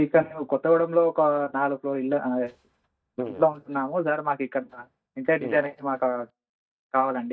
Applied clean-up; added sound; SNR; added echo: neural mask model DeepFilterNet 3.